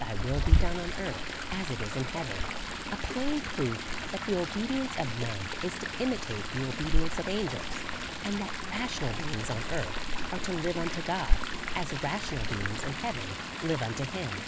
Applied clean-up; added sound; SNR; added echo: none; Chatter / Stream; -3 dB; none.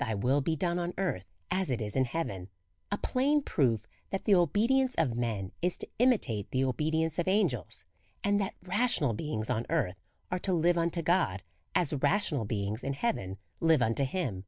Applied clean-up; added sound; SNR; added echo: none; none; none; none.